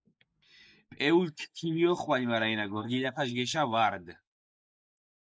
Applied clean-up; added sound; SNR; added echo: neural mask model Resemble Enhance denoiser.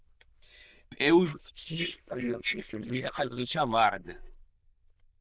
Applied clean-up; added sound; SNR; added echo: neural diffusion model UNIVERSE++.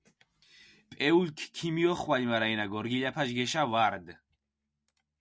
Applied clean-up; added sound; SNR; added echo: none; none; none; none.